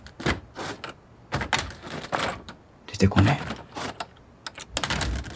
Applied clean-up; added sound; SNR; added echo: none; Thump, thud; 1 dB; none.